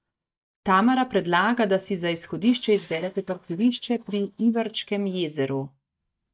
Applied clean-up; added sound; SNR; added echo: neural mask model DeepFilterNet 3.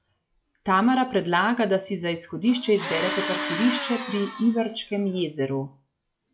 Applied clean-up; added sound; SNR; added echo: classical method log-MMSE.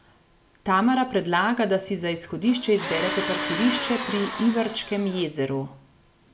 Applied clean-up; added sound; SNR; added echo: none; Tools; 6 dB; none.